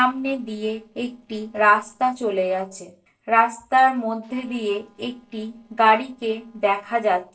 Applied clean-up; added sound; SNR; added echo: neural separator model SepFormer DNS4.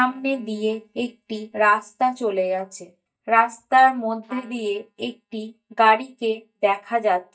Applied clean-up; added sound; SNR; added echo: neural mask model DeepFilterNet 3.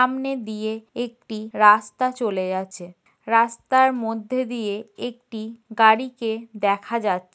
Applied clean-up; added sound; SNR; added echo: none; none; none; none.